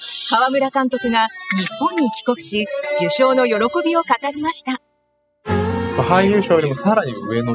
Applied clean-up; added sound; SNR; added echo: classical method spectral subtraction.